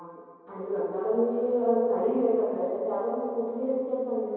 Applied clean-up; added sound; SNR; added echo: none; none; none; reverberation time 2.2 s.